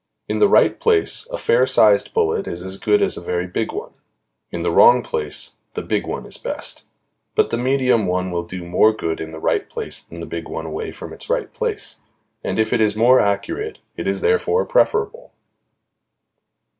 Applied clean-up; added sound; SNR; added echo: none; none; none; none.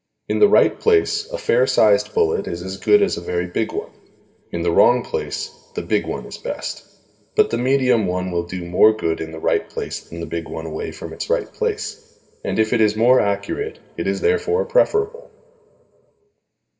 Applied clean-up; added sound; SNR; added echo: none; none; none; reverberation time 2.1 s.